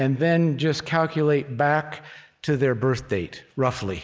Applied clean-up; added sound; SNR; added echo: none; none; none; none.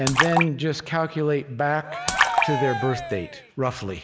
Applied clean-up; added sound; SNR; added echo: none; Cheering + Splash, splatter; 1 dB; none.